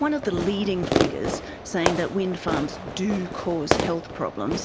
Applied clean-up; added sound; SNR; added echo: none; Fireworks; 1 dB; none.